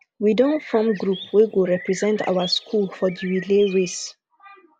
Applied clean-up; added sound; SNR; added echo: none; Bird; 17 dB; none.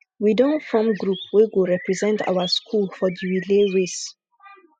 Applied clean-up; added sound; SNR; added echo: classical method spectral subtraction.